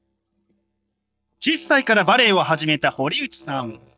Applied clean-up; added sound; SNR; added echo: neural mask model DeepFilterNet 3.